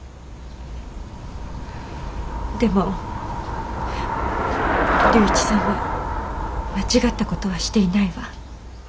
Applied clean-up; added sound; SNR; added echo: none; Traffic noise, roadway noise / Bicycle; -1 dB; none.